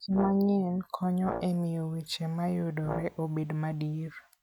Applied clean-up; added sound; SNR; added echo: neural mask model RNNoise.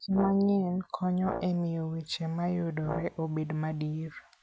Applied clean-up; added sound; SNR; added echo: none; Brass instrument; 11 dB; none.